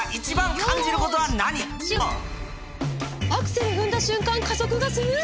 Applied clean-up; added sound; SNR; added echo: none; none; none; none.